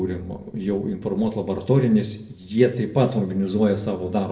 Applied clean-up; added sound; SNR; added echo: neural separator model SepFormer DNS4.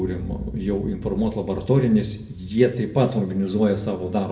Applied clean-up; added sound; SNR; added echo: none; Boom; 17 dB; reverberation time 0.8 s.